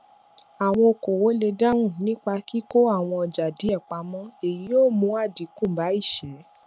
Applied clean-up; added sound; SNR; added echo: none; none; none; none.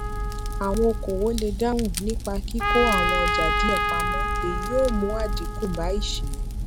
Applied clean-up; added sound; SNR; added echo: none; Trumpet + Fire; -2 dB; none.